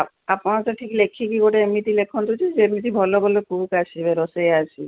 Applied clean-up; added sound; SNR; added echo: none; none; none; none.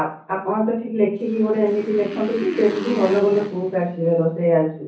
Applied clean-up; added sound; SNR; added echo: none; Motorcycle; 15 dB; reverberation time 0.6 s.